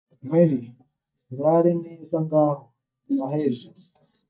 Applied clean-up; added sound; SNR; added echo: neural mask model DeepFilterNet 3.